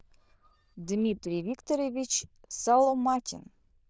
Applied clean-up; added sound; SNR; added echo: neural diffusion model UNIVERSE++.